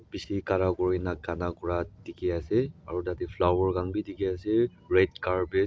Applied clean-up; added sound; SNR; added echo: none; none; none; none.